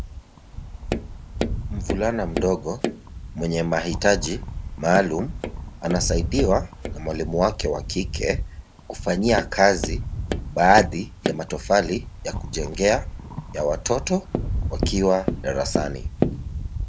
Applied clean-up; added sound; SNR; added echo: none; Rattle + Tap; 5 dB; none.